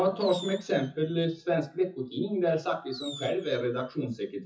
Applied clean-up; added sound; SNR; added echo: classical method WPE with log-MMSE.